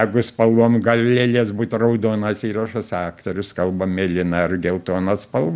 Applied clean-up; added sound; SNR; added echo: none; none; none; none.